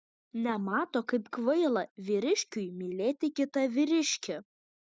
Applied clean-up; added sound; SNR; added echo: none; none; none; none.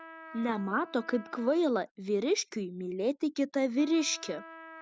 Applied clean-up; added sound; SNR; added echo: none; Trumpet; 20 dB; none.